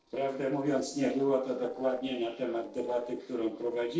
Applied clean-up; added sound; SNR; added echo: neural separator model SepFormer DNS4.